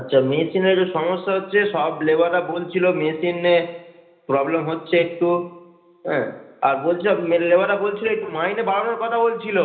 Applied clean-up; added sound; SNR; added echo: none; none; none; reverberation time 0.8 s.